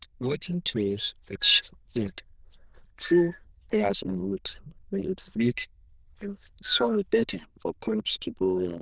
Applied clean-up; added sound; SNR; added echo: neural diffusion model UNIVERSE++.